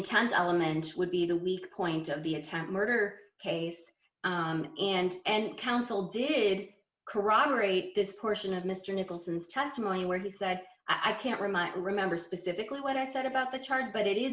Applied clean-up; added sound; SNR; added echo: none; none; none; none.